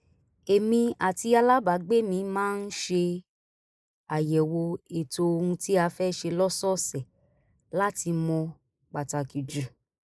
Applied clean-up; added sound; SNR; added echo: neural mask model Resemble Enhance denoiser.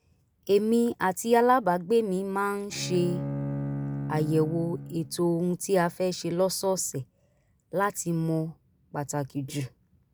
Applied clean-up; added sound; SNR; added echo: none; Bowed string instrument; 7 dB; none.